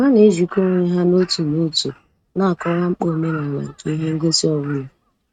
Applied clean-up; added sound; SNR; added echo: neural mask model RNNoise.